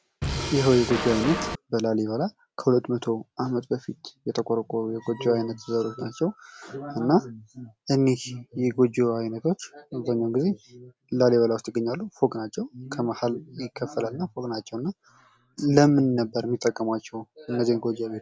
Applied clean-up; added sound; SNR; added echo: none; Drum kit; 3 dB; none.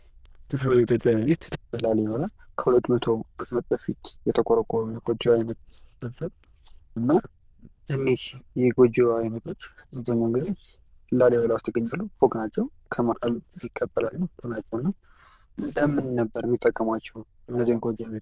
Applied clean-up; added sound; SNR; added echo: neural diffusion model UNIVERSE++.